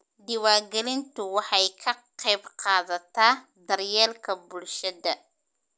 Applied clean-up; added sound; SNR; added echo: none; none; none; none.